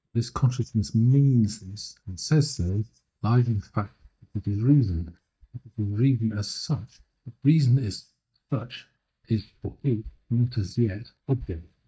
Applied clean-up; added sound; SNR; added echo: neural mask model DeepFilterNet 3.